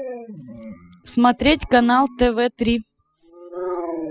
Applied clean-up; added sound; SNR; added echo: classical method spectral subtraction.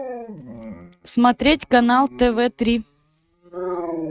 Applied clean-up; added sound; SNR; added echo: neural mask model RNNoise.